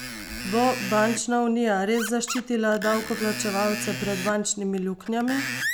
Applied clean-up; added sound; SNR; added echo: none; Screech; 8 dB; none.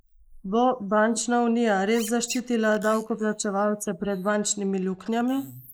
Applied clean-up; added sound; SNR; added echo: neural mask model Resemble Enhance denoiser.